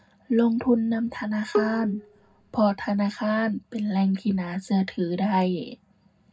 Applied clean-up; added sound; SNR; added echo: none; Bowed string instrument; 7 dB; reverberation time 0.3 s.